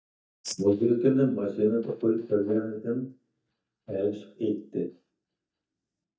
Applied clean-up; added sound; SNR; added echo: neural mask model DeepFilterNet 3.